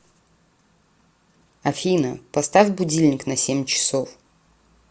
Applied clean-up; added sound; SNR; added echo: none; none; none; none.